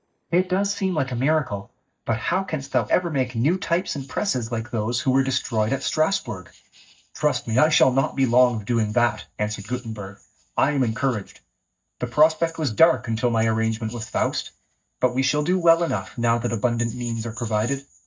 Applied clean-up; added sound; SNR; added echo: neural mask model DeepFilterNet 3.